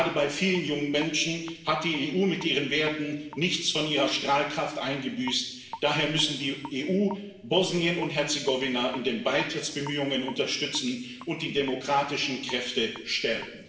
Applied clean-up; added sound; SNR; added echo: none; Raindrop / Drip; 20 dB; reverberation time 0.9 s.